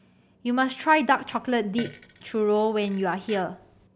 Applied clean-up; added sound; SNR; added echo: none; Fart; 20 dB; none.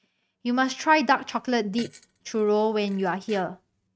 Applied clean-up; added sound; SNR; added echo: neural mask model RNNoise.